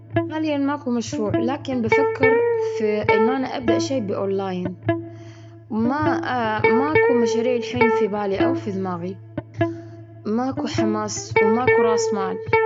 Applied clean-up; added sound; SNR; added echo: none; Electric guitar; -2 dB; none.